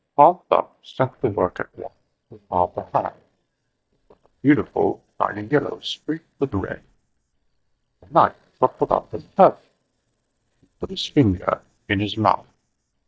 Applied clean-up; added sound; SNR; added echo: neural mask model DeepFilterNet 3.